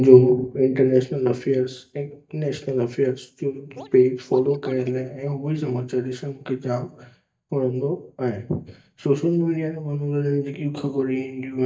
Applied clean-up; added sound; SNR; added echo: neural mask model DeepFilterNet 3.